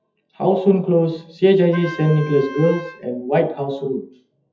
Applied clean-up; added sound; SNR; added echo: classical method WPE with log-MMSE.